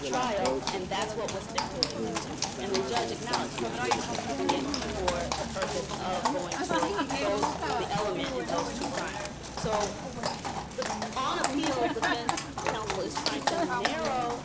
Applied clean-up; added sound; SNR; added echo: none; Livestock, farm animals, working animals; -4 dB; none.